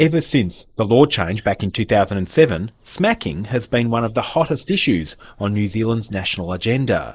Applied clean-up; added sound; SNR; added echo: neural mask model Resemble Enhance denoiser.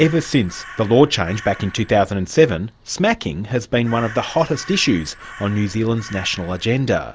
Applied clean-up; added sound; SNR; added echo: none; Crow; 19 dB; none.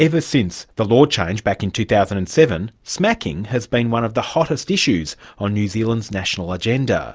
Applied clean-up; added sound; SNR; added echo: none; none; none; none.